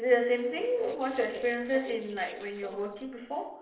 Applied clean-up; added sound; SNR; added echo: neural separator model SepFormer DNS4.